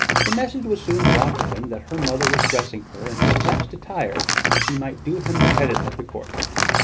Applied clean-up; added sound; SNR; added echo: none; Door; -5 dB; none.